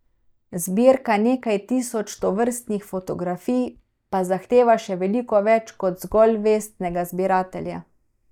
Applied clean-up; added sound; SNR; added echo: neural mask model DeepFilterNet 3.